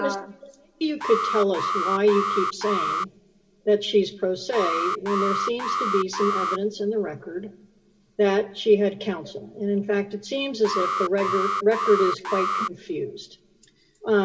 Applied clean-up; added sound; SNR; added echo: none; Alarm; 3 dB; reverberation time 1.2 s.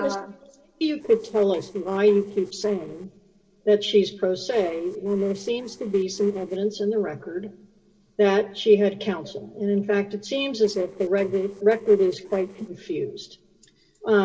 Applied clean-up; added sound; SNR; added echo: neural separator model SepFormer DNS4.